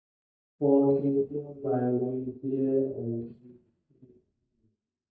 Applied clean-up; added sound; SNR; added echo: neural mask model DeepFilterNet 3.